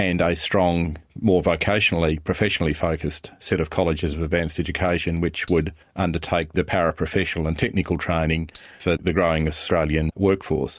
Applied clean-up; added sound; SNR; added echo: neural mask model RNNoise.